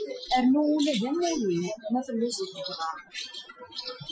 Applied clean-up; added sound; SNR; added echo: classical method Wiener filter.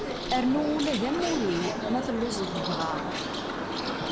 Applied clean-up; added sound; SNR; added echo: none; Bird; 2 dB; none.